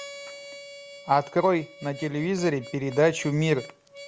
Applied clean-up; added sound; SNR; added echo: none; Harmonica; 17 dB; none.